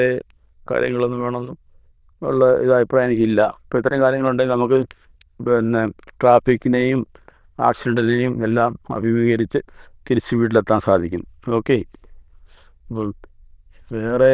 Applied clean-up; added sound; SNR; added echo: neural diffusion model UNIVERSE++.